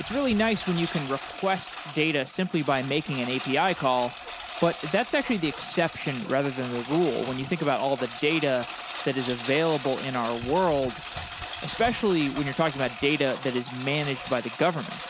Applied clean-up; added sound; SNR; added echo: none; Engine; 11 dB; none.